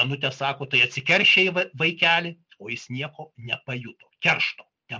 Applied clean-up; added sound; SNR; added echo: none; none; none; none.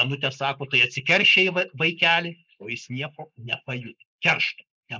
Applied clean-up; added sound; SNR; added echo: neural mask model Resemble Enhance denoiser.